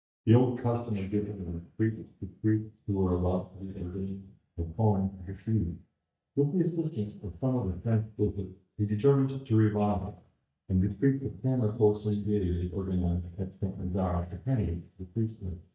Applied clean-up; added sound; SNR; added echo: neural mask model DeepFilterNet 3.